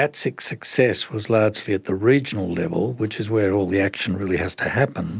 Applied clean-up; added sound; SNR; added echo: none; none; none; none.